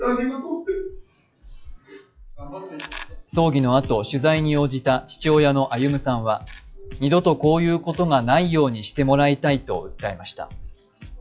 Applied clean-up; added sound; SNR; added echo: classical method WPE with log-MMSE.